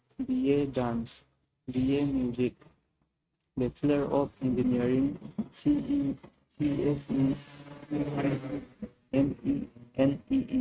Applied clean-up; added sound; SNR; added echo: neural mask model RNNoise.